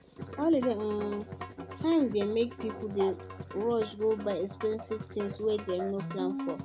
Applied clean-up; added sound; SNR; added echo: none; Musical instrument; 9 dB; none.